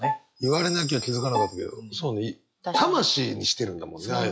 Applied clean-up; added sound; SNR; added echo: classical method log-MMSE.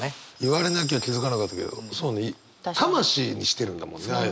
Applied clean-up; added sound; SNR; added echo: none; none; none; none.